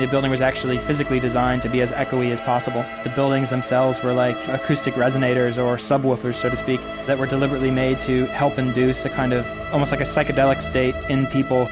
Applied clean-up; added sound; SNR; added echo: none; Bowed string instrument; 12 dB; none.